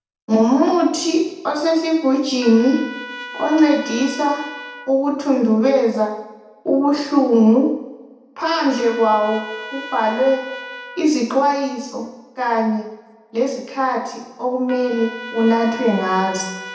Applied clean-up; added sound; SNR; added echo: none; Trumpet; 17 dB; reverberation time 0.9 s.